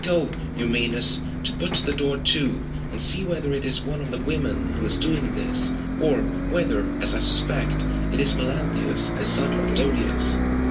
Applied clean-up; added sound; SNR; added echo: none; Bus; 4 dB; reverberation time 0.2 s.